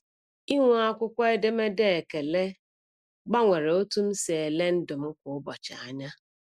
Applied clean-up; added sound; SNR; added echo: none; none; none; none.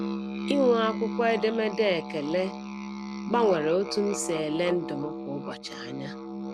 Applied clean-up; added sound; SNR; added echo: none; Musical instrument; 7 dB; none.